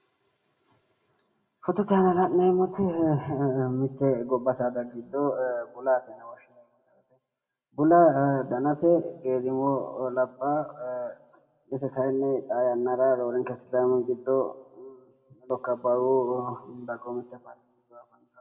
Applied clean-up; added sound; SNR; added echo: none; none; none; reverberation time 0.7 s.